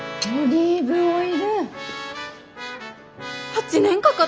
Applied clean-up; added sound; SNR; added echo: none; none; none; none.